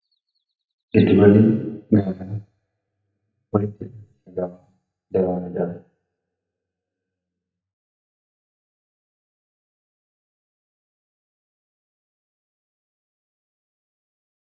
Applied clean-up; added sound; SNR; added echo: neural mask model DeepFilterNet 3.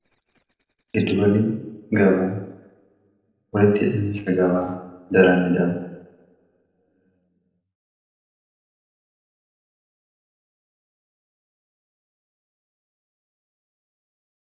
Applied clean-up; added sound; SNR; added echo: neural separator model SepFormer DNS4.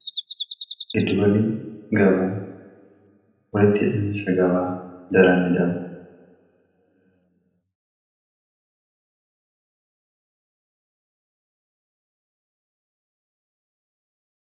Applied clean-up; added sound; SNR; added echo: none; Bird vocalization, bird call, bird song; 0 dB; reverberation time 0.9 s.